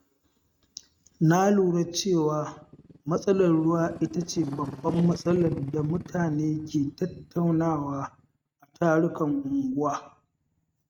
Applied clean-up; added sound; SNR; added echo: neural mask model RNNoise.